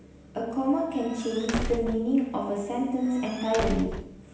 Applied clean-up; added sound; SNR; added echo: none; Squeak / Slam / Wood; 7 dB; reverberation time 0.9 s.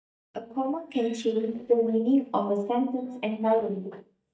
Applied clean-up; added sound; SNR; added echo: neural mask model DeepFilterNet 3.